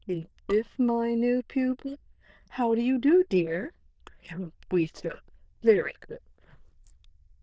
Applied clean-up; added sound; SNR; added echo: neural diffusion model UNIVERSE++.